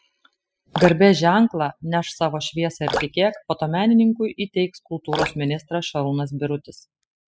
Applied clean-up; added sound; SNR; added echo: classical method spectral subtraction.